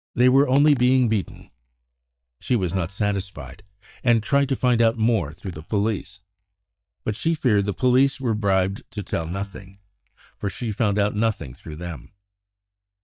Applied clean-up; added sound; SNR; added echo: neural mask model DeepFilterNet 3.